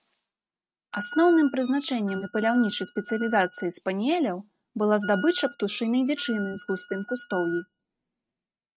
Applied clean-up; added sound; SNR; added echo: neural mask model RNNoise.